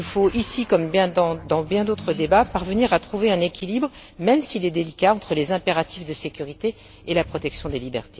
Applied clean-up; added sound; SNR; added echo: none; Accelerating, revving, vroom; 19 dB; none.